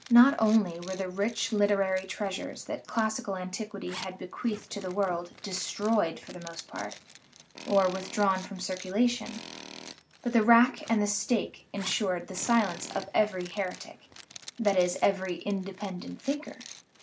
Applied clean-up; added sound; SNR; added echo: none; Tools + Zipper (clothing); 19 dB; none.